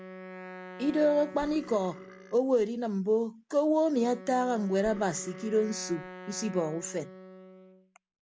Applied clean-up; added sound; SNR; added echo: none; Wind instrument, woodwind instrument + Burping, eructation; 16 dB; none.